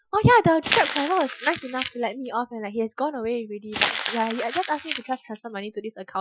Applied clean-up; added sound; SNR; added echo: classical method Wiener filter.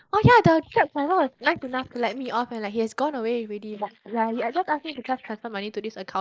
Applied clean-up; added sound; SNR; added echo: neural mask model Resemble Enhance denoiser.